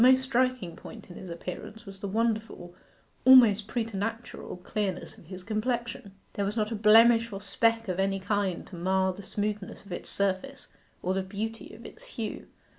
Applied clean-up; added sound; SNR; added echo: none; none; none; none.